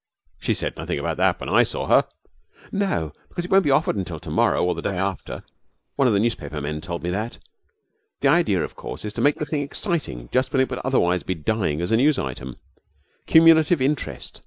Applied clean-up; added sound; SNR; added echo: neural mask model Resemble Enhance denoiser.